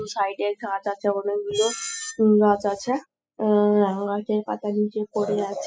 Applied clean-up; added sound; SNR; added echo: classical method spectral subtraction.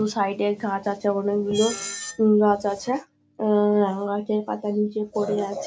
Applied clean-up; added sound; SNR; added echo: none; Screech; 17 dB; none.